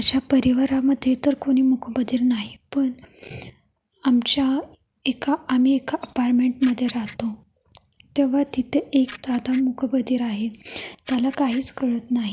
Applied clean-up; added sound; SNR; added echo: neural mask model Resemble Enhance denoiser.